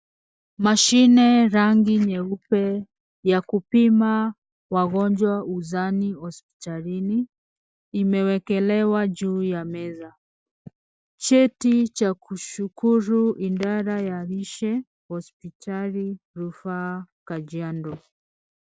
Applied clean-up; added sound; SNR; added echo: none; none; none; none.